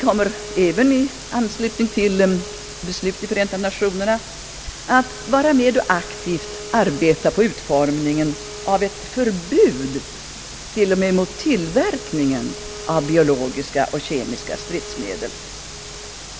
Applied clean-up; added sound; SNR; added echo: none; Bowed string instrument; 19 dB; none.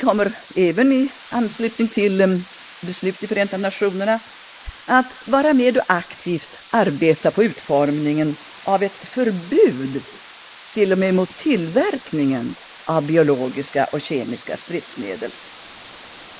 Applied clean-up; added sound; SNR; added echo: neural mask model Resemble Enhance denoiser.